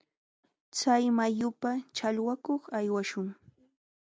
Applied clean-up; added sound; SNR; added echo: none; none; none; none.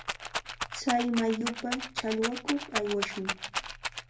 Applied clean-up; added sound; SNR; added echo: none; Rattle; 4 dB; reverberation time 0.3 s.